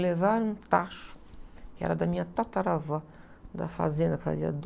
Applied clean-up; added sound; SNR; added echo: none; none; none; none.